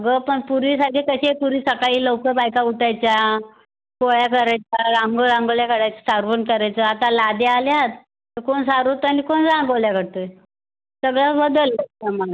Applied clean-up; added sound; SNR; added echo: none; none; none; none.